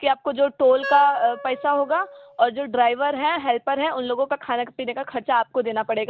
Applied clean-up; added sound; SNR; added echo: none; Wind instrument, woodwind instrument; 14 dB; none.